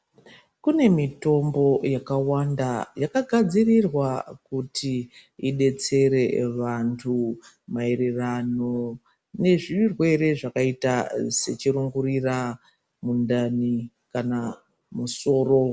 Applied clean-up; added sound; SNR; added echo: none; none; none; none.